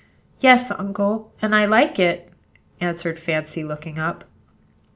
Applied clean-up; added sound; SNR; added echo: none; none; none; none.